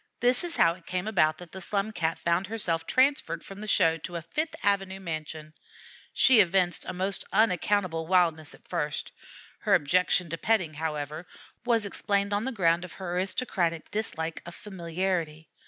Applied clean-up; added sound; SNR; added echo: none; none; none; none.